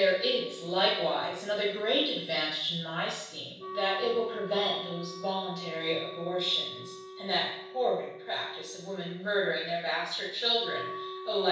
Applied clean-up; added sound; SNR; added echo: none; Wind instrument, woodwind instrument; 13 dB; reverberation time 0.7 s.